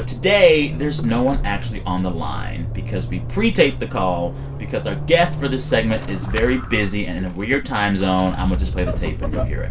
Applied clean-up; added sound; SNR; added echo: none; Squeak / Accelerating, revving, vroom / Vehicle; 5 dB; reverberation time 0.2 s.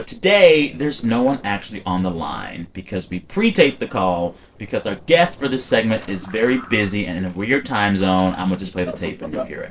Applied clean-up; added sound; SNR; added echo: neural separator model SepFormer DNS4.